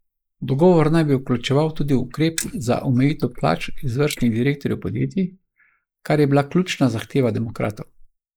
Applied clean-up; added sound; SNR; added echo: neural mask model Resemble Enhance denoiser.